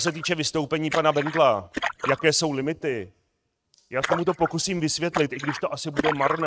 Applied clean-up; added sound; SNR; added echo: neural mask model RNNoise.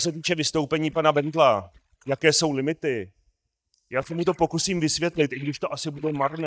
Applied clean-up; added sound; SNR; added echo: neural mask model DeepFilterNet 3.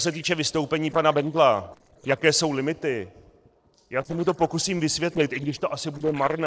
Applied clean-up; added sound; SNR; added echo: neural separator model SepFormer DNS4.